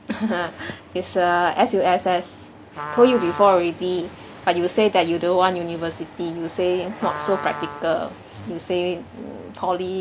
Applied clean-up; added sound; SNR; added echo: none; Trumpet; 14 dB; none.